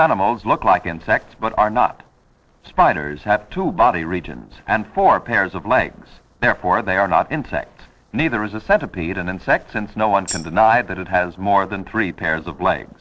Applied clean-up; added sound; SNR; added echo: neural separator model SepFormer DNS4.